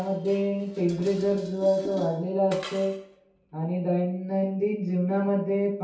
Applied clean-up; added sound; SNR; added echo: none; Dishes, pots, and pans; 20 dB; reverberation time 0.6 s.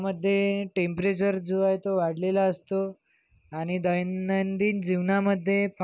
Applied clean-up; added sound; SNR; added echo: none; none; none; none.